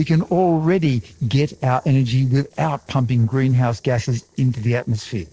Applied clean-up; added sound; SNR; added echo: neural separator model SepFormer DNS4.